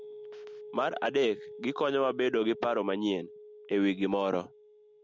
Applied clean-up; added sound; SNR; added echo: none; Telephone; 16 dB; none.